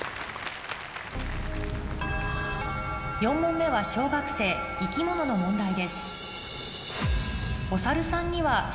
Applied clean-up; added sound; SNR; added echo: none; Rain; 16 dB; none.